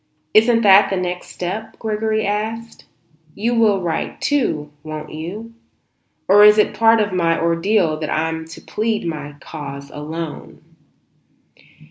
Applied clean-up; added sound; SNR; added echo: none; none; none; none.